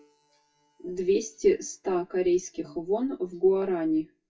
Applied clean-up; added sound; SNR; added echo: classical method WPE with log-MMSE.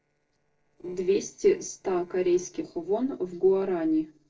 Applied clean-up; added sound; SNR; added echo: neural separator model SepFormer DNS4.